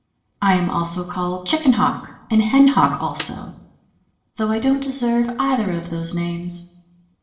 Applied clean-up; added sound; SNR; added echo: neural separator model SepFormer DNS4.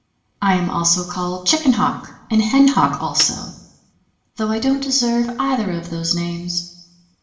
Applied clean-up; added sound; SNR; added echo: none; Snare drum; 12 dB; reverberation time 0.8 s.